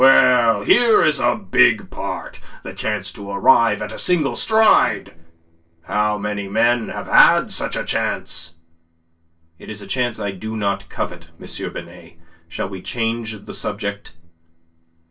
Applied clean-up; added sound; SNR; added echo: neural separator model SepFormer DNS4.